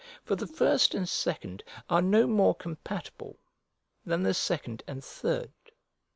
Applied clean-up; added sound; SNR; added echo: none; none; none; none.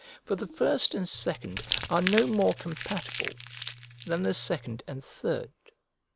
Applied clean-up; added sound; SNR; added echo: none; Crumpling, crinkling; 5 dB; none.